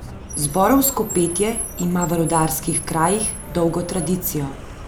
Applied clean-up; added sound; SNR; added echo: none; Car; 8 dB; none.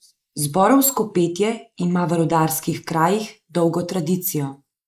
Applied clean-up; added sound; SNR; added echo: neural mask model Resemble Enhance denoiser.